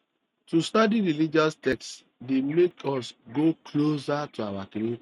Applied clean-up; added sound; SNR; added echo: neural mask model RNNoise.